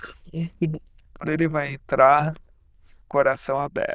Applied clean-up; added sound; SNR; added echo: neural diffusion model UNIVERSE++.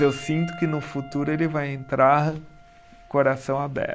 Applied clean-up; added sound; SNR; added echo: none; Piano; 19 dB; none.